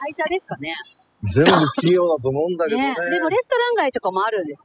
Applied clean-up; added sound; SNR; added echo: classical method spectral subtraction.